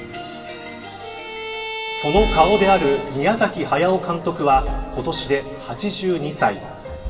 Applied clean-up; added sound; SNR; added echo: none; Bowed string instrument; 9 dB; reverberation time 2.0 s.